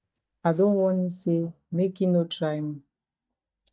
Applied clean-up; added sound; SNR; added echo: neural mask model DeepFilterNet 3.